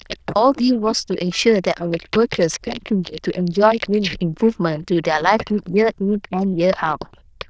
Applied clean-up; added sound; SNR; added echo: neural diffusion model UNIVERSE++.